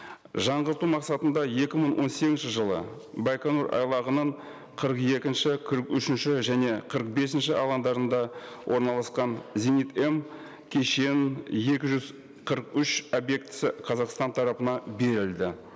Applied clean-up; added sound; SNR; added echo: none; none; none; none.